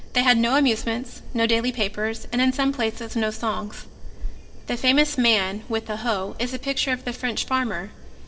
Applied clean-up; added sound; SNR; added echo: none; Fire; 10 dB; reverberation time 0.4 s.